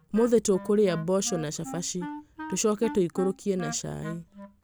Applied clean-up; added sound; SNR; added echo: none; Wind instrument, woodwind instrument; 14 dB; none.